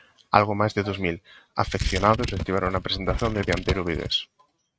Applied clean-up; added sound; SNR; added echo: neural mask model RNNoise.